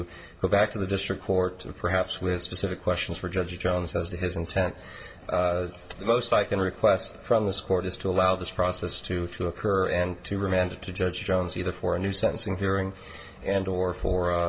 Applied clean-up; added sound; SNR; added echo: none; none; none; reverberation time 2.5 s.